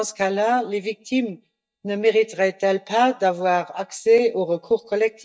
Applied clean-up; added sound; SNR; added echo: neural mask model DeepFilterNet 3.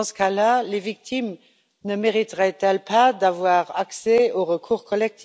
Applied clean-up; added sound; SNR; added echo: none; none; none; none.